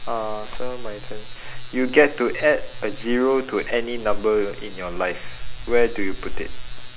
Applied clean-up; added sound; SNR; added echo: none; Chirp, tweet; 2 dB; none.